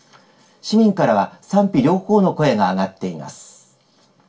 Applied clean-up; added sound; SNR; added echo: none; none; none; reverberation time 0.2 s.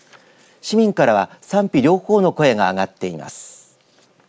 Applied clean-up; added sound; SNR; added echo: none; none; none; none.